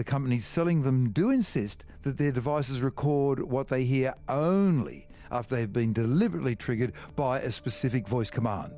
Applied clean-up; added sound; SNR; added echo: none; none; none; none.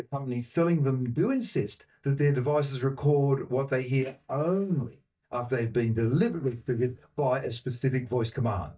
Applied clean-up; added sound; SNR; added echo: neural mask model DeepFilterNet 3.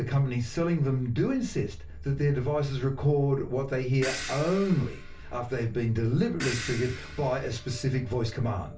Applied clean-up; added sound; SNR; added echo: none; Crash cymbal; 13 dB; reverberation time 0.2 s.